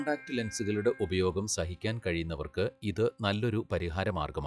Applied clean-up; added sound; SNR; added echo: classical method log-MMSE.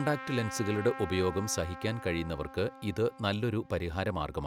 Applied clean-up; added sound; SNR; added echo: none; Trumpet; 13 dB; none.